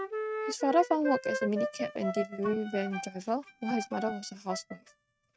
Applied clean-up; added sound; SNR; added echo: neural mask model RNNoise.